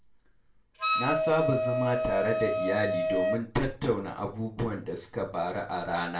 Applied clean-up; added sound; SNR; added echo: none; Wind instrument, woodwind instrument; -1 dB; reverberation time 0.3 s.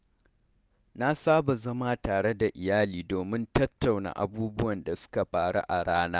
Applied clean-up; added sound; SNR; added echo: none; none; none; none.